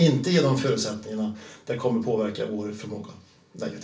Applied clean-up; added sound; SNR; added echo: none; none; none; reverberation time 0.3 s.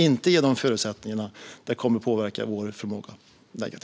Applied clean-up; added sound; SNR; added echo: none; none; none; none.